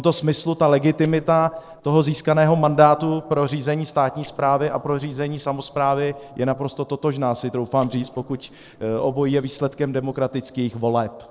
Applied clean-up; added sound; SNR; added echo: neural separator model SepFormer DNS4.